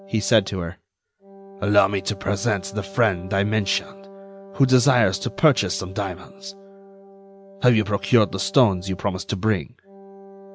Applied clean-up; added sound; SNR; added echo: none; Wind instrument, woodwind instrument; 20 dB; none.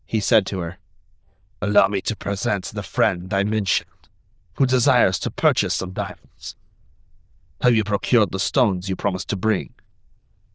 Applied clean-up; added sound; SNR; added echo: neural diffusion model UNIVERSE++.